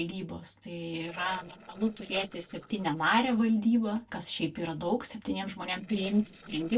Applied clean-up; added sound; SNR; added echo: neural separator model SepFormer DNS4.